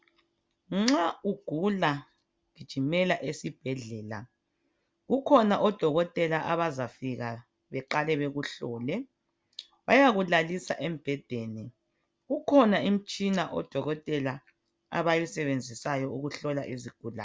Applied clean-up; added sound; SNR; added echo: none; none; none; none.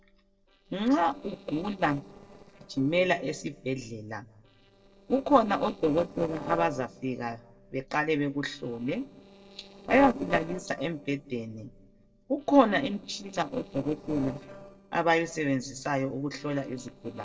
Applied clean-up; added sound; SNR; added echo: neural separator model SepFormer DNS4.